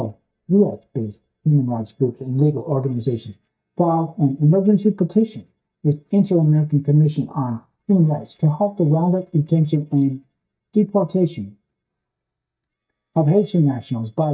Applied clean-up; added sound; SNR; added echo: neural mask model DeepFilterNet 3.